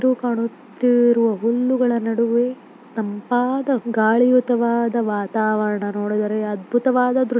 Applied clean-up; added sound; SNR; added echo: none; none; none; none.